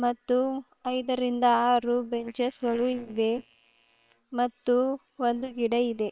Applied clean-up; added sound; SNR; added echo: neural separator model SepFormer WHAM!.